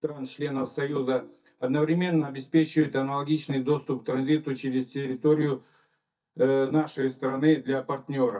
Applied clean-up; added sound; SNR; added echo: neural mask model DeepFilterNet 3.